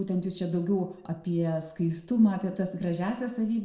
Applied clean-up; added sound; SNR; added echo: neural separator model SepFormer DNS4.